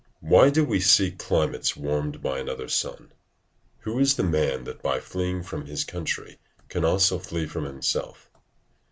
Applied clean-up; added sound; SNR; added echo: none; none; none; none.